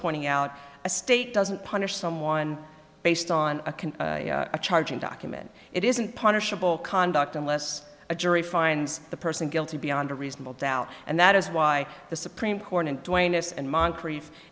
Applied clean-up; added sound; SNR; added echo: none; none; none; none.